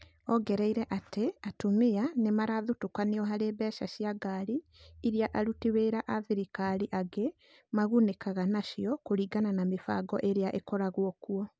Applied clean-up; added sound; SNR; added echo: none; none; none; none.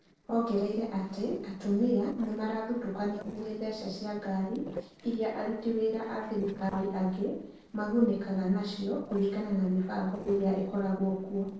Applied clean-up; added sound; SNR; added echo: neural separator model SepFormer DNS4.